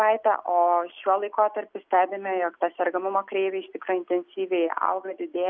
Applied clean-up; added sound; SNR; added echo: none; none; none; none.